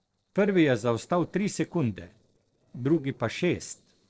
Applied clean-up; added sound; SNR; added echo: neural separator model SepFormer DNS4.